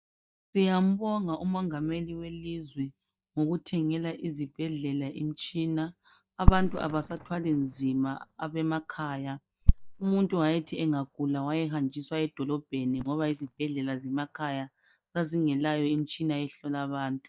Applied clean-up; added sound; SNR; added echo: neural mask model DeepFilterNet 3.